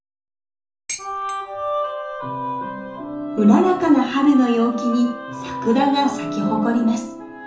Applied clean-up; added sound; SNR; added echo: none; Dishes, pots, and pans; 16 dB; reverberation time 0.7 s.